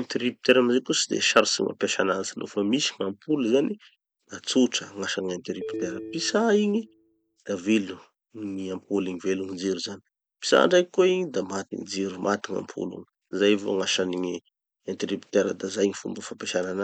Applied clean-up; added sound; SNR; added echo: none; Telephone; 12 dB; none.